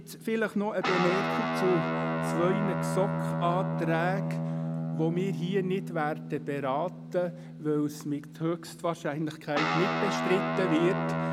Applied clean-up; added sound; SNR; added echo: none; Guitar; 1 dB; none.